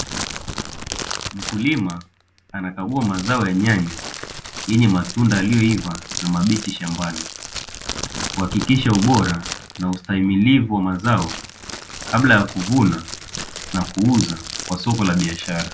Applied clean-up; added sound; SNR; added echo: none; Crackle; 11 dB; none.